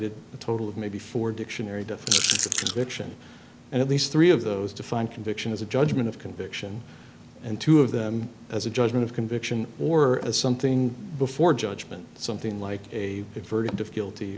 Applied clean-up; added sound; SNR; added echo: none; Chewing, mastication / Crushing; 0 dB; none.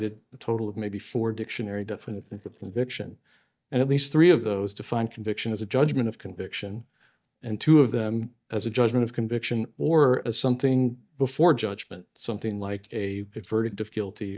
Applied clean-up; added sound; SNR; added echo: neural mask model DeepFilterNet 3.